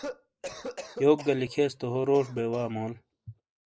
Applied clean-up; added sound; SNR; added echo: neural mask model Resemble Enhance denoiser.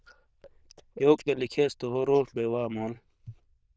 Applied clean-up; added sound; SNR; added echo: neural diffusion model UNIVERSE++.